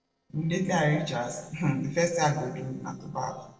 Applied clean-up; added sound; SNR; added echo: neural separator model SepFormer DNS4.